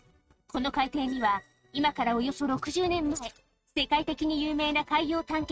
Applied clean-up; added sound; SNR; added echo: neural mask model RNNoise.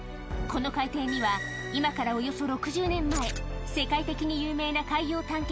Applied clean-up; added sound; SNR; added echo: none; none; none; none.